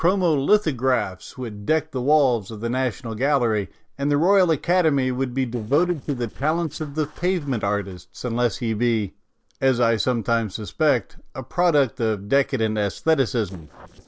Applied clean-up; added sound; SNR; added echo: neural separator model SepFormer DNS4.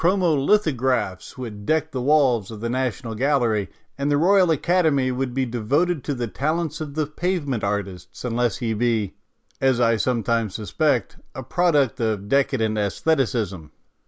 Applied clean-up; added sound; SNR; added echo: none; none; none; none.